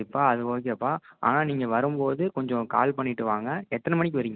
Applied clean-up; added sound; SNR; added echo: none; none; none; none.